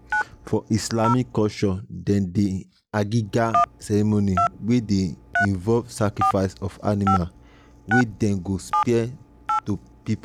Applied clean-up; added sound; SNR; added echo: none; Telephone; 5 dB; none.